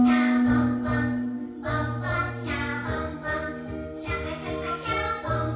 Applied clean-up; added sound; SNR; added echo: none; Harp; -1 dB; reverberation time 0.6 s.